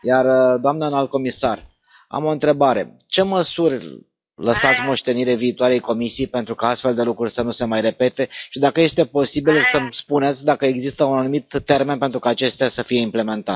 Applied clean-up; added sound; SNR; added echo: classical method log-MMSE.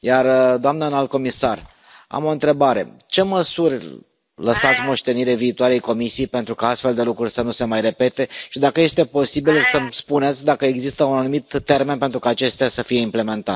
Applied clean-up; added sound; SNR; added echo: none; Meow; 13 dB; none.